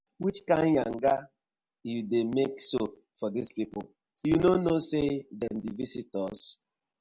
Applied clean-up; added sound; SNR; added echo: none; none; none; none.